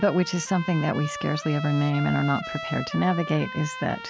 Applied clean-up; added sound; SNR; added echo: none; Trumpet; 10 dB; none.